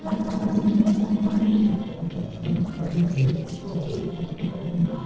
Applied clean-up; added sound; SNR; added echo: neural separator model SepFormer DNS4.